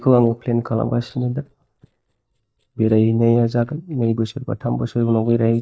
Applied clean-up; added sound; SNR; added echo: neural mask model DeepFilterNet 3.